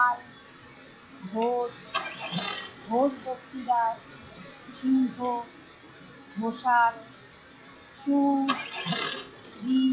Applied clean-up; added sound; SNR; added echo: classical method log-MMSE.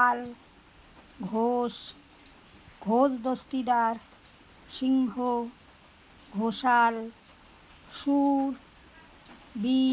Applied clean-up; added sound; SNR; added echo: none; none; none; none.